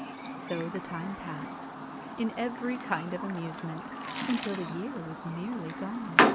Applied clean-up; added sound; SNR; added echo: none; Chirp, tweet; -3 dB; none.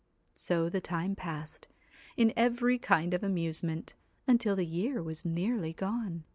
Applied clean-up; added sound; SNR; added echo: none; none; none; none.